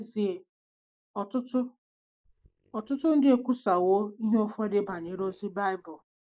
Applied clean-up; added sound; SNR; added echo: neural mask model DeepFilterNet 3.